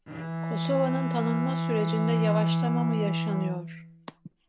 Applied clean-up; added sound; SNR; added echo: none; Bowed string instrument; -3 dB; none.